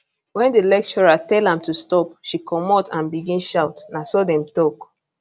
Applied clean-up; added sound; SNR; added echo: none; none; none; none.